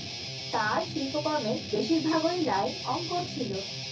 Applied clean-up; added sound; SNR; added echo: none; Guitar; 7 dB; reverberation time 0.3 s.